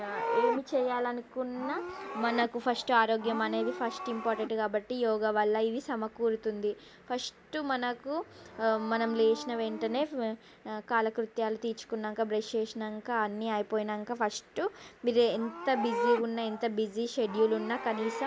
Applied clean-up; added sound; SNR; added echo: none; Livestock, farm animals, working animals; 9 dB; none.